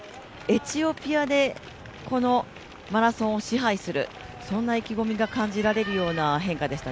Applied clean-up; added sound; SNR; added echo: none; none; none; none.